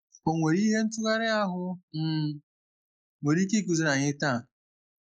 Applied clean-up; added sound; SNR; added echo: neural mask model Resemble Enhance denoiser.